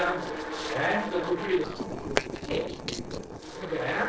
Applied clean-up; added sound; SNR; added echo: neural separator model SepFormer DNS4.